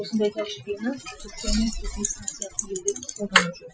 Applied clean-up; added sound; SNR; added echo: classical method Wiener filter.